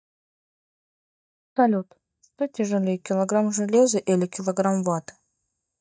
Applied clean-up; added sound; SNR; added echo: neural mask model DeepFilterNet 3.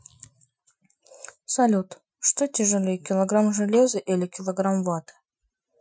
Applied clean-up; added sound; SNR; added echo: classical method Wiener filter.